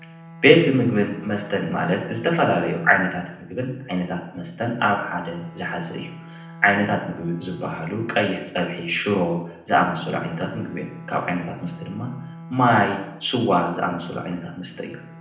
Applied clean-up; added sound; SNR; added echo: none; Bowed string instrument; 18 dB; reverberation time 0.7 s.